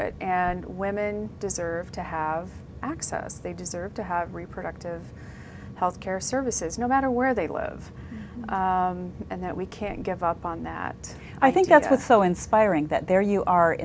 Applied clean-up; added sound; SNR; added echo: none; none; none; none.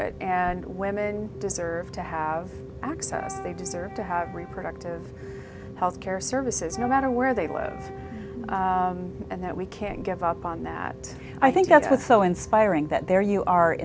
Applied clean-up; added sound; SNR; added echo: none; Keyboard (musical) + Wind instrument, woodwind instrument; 16 dB; none.